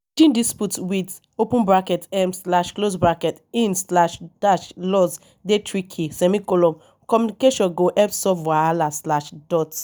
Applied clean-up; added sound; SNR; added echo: none; none; none; none.